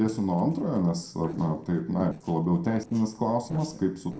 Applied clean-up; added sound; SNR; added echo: neural separator model SepFormer DNS4.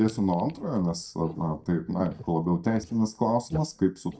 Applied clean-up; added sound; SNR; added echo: neural mask model DeepFilterNet 3.